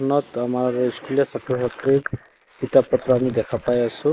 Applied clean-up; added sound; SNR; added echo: neural mask model Resemble Enhance denoiser.